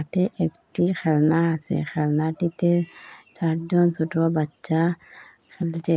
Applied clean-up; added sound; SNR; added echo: none; none; none; none.